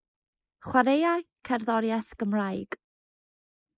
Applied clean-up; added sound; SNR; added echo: neural mask model Resemble Enhance denoiser.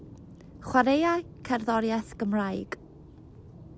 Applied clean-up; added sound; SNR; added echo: none; none; none; none.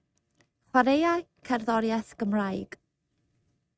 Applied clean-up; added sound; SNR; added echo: neural mask model RNNoise.